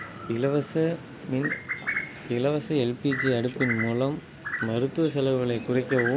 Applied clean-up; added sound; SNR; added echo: none; none; none; none.